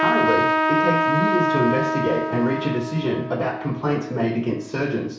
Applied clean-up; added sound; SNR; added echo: none; Trumpet; 0 dB; reverberation time 0.6 s.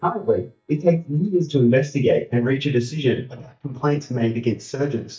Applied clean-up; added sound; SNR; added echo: neural mask model DeepFilterNet 3.